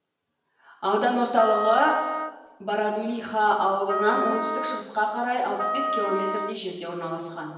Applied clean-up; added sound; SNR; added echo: none; Wind instrument, woodwind instrument; 4 dB; reverberation time 1.0 s.